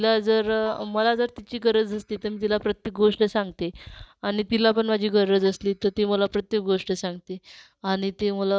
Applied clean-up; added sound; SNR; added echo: neural mask model DeepFilterNet 3.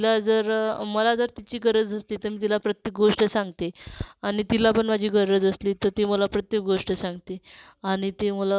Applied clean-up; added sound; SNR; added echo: neural mask model Resemble Enhance denoiser.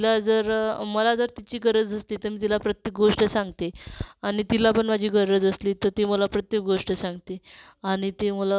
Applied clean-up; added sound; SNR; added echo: none; none; none; none.